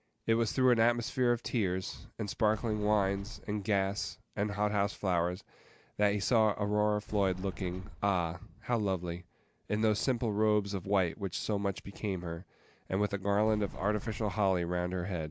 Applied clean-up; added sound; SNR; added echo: none; Sliding door; 12 dB; none.